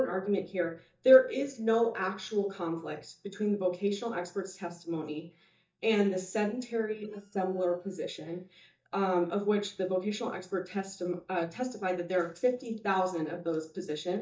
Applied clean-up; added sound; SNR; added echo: neural mask model DeepFilterNet 3.